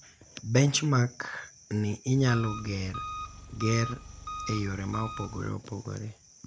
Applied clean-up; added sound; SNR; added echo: none; Engine; 10 dB; none.